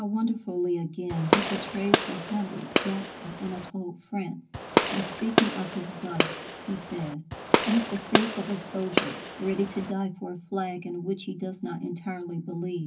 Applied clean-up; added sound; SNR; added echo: none; Gunshot, gunfire; -3 dB; reverberation time 0.4 s.